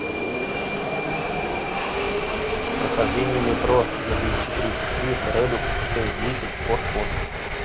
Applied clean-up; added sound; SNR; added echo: none; Subway, metro, underground; -3 dB; none.